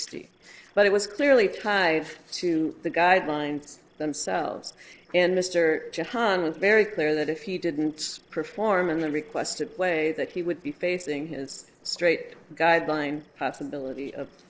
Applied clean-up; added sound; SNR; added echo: neural separator model SepFormer DNS4.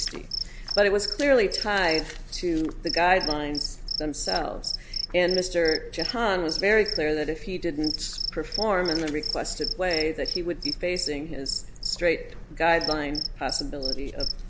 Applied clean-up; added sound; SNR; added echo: none; Cricket; 8 dB; none.